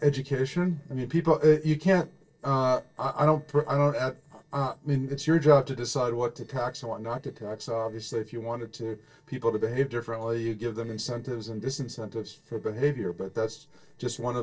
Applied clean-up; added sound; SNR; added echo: neural separator model SepFormer DNS4.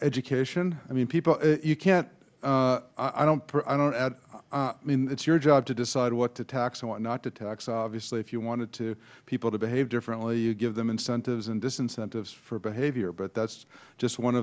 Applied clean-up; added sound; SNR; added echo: none; none; none; none.